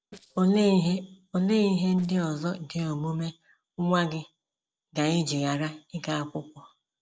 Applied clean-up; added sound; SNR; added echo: neural separator model SepFormer DNS4.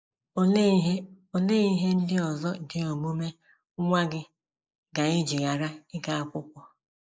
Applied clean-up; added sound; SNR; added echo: neural mask model Resemble Enhance denoiser.